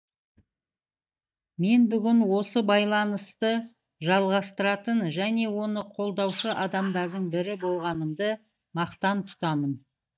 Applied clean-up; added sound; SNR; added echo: neural mask model DeepFilterNet 3.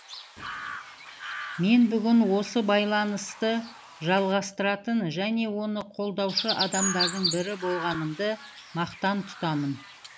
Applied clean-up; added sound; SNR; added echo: none; Chirp, tweet; 9 dB; none.